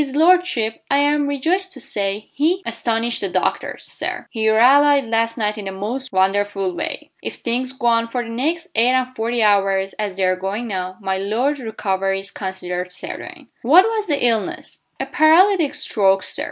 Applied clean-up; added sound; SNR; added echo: none; none; none; none.